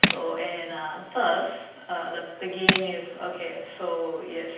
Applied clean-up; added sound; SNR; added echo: none; Tools; -2 dB; reverberation time 0.9 s.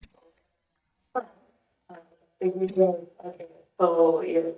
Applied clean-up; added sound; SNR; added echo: neural mask model DeepFilterNet 3.